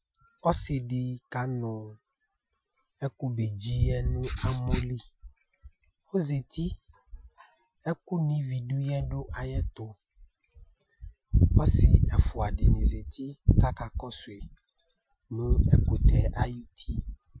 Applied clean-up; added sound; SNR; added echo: classical method Wiener filter.